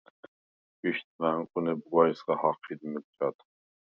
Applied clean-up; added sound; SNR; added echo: none; none; none; none.